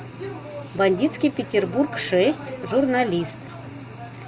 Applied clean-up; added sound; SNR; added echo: none; none; none; none.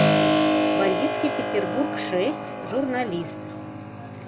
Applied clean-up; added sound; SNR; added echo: none; Keyboard (musical); -4 dB; none.